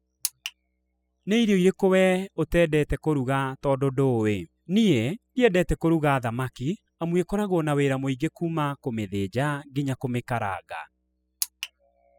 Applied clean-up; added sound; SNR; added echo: classical method spectral subtraction.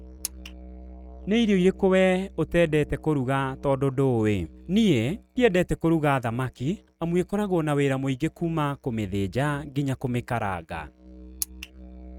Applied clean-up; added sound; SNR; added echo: neural mask model RNNoise.